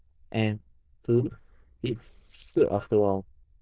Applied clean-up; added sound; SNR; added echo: neural diffusion model UNIVERSE++.